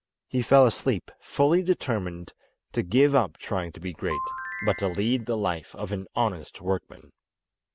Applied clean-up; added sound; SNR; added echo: none; Ringtone / Chime; 9 dB; none.